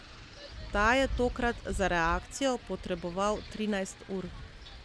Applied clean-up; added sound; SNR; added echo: none; Wind; 9 dB; none.